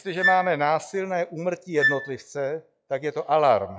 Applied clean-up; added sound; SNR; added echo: classical method log-MMSE.